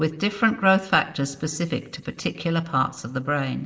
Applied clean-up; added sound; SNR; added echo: none; none; none; reverberation time 1.6 s.